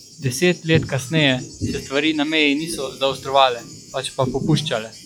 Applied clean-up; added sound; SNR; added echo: classical method log-MMSE.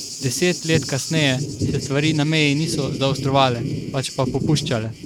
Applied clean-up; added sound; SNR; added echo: neural mask model RNNoise.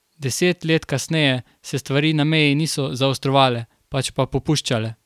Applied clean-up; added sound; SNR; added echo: none; none; none; none.